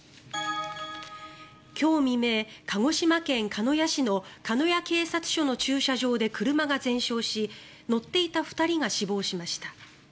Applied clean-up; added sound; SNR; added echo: none; none; none; none.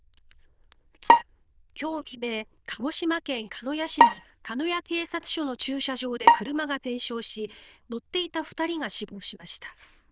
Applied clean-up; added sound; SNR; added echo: neural diffusion model UNIVERSE++.